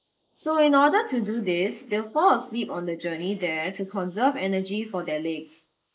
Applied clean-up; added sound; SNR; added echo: neural mask model Resemble Enhance denoiser.